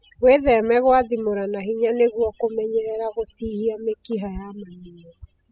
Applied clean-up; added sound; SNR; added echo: classical method spectral subtraction.